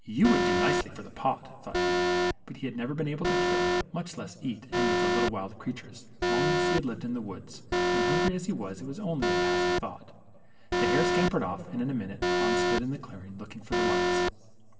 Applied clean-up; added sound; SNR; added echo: none; Alarm; -4 dB; reverberation time 2.7 s.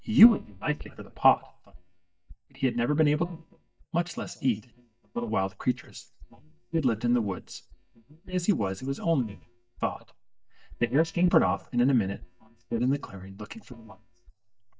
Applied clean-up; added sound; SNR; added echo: neural mask model DeepFilterNet 3.